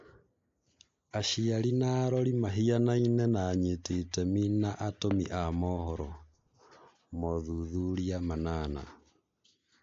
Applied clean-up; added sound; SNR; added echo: neural mask model Resemble Enhance denoiser.